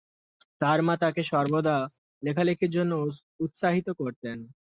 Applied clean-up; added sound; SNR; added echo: neural mask model RNNoise.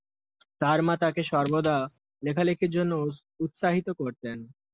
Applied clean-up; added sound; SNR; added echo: none; Coin (dropping); 14 dB; none.